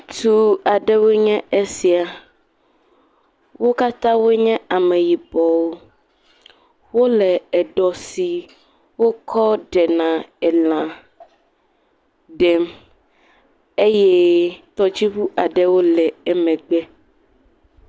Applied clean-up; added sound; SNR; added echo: none; none; none; none.